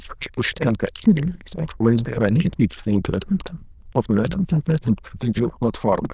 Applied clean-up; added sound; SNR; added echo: neural diffusion model UNIVERSE++.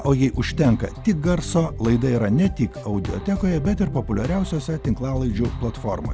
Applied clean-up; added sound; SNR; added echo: none; none; none; none.